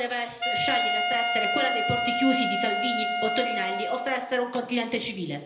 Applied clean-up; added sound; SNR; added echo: none; Wind instrument, woodwind instrument; -1 dB; reverberation time 1.4 s.